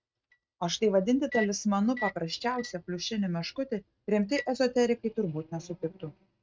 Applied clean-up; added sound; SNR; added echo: neural mask model RNNoise.